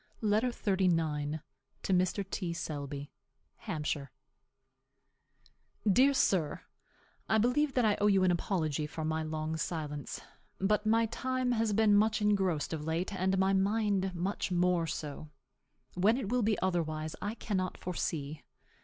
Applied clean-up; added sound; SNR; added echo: none; none; none; none.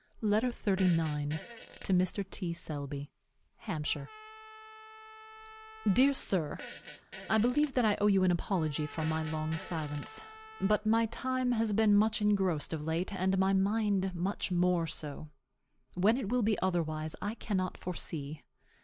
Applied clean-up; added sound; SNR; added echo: none; Fart + Trumpet; 17 dB; none.